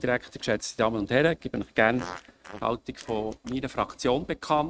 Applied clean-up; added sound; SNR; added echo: neural mask model RNNoise.